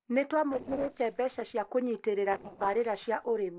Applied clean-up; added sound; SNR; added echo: neural separator model SepFormer DNS4.